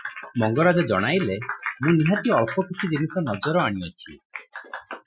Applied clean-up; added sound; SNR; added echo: classical method Wiener filter.